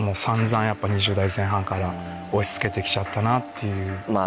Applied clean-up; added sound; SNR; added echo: none; none; none; none.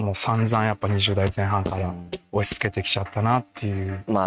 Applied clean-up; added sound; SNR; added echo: neural mask model RNNoise.